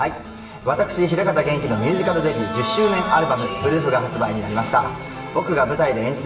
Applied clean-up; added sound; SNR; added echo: none; Wind instrument, woodwind instrument; 12 dB; reverberation time 1.0 s.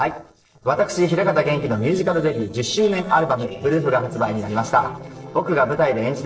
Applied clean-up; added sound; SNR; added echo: neural separator model SepFormer DNS4.